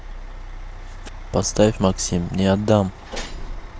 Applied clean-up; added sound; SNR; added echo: none; Truck; 10 dB; none.